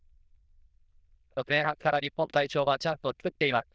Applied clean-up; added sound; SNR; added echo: neural diffusion model UNIVERSE++.